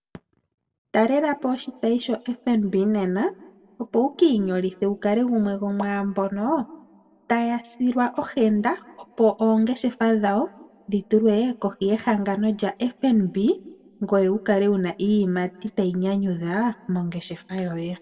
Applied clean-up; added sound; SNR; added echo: none; none; none; reverberation time 1.0 s.